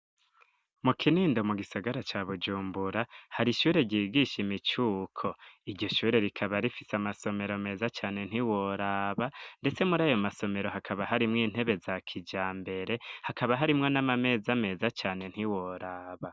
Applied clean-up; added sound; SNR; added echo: none; none; none; none.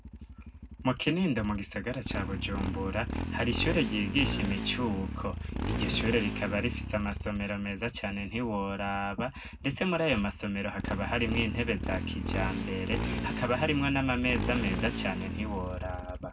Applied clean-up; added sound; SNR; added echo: none; Motorcycle; 3 dB; reverberation time 0.3 s.